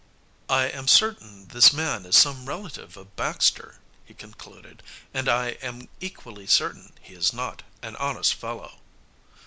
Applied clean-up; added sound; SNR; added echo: none; none; none; none.